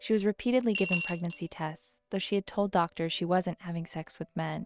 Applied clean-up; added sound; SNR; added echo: neural mask model RNNoise.